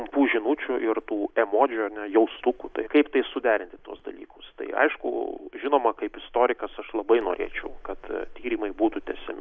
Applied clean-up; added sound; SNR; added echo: none; none; none; none.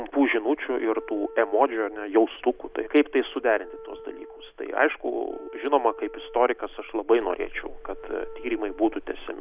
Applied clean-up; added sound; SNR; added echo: none; Wind instrument, woodwind instrument; 18 dB; none.